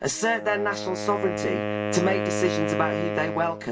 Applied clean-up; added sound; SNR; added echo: none; Wind instrument, woodwind instrument; 2 dB; reverberation time 0.2 s.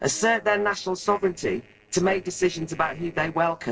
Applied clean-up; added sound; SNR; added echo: neural separator model SepFormer DNS4.